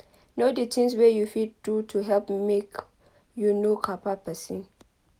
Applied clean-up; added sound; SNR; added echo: none; none; none; none.